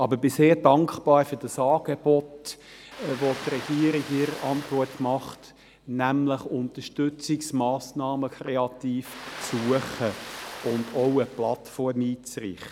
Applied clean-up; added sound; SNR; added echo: none; Ocean; 14 dB; none.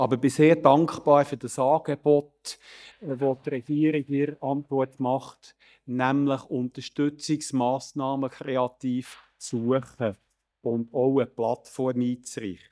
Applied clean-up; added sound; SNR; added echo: neural mask model DeepFilterNet 3.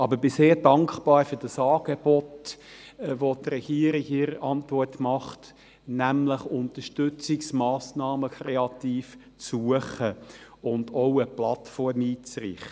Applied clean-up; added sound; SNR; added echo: none; none; none; none.